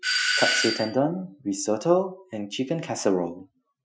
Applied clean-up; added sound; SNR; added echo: classical method Wiener filter.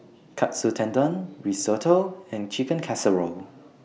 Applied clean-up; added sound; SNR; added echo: none; none; none; none.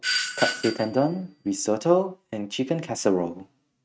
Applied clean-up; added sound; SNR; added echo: neural mask model RNNoise.